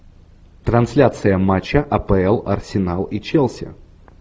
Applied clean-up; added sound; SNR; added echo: none; none; none; none.